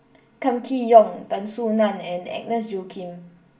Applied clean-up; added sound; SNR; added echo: none; none; none; reverberation time 0.4 s.